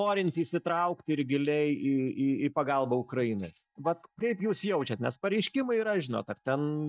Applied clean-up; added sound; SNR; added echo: neural mask model DeepFilterNet 3.